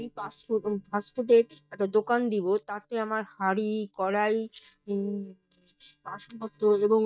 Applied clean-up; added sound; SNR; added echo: neural mask model DeepFilterNet 3.